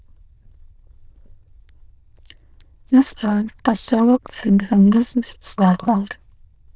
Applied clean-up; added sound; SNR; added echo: neural diffusion model UNIVERSE++.